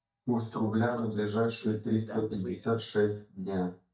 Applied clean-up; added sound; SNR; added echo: neural mask model DeepFilterNet 3.